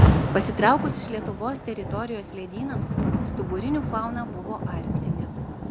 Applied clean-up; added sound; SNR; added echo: none; Rain; -3 dB; none.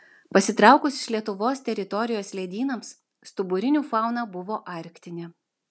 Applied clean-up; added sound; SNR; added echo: none; none; none; none.